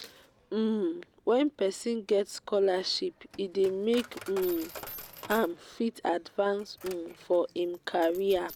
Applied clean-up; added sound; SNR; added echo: none; Coin (dropping); 19 dB; none.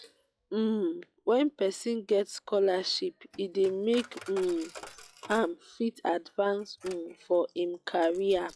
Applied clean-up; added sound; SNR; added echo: classical method log-MMSE.